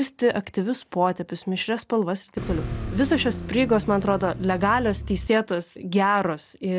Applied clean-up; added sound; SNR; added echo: none; Car; 8 dB; none.